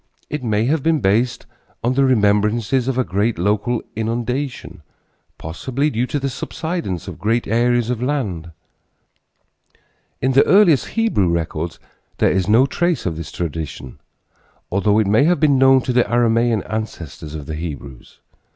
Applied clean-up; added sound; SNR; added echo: none; none; none; none.